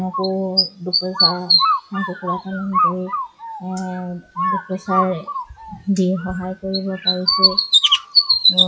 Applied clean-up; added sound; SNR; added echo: classical method WPE with log-MMSE.